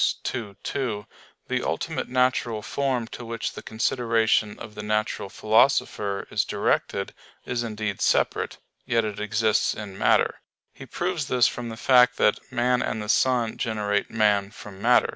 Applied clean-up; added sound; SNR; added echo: none; none; none; none.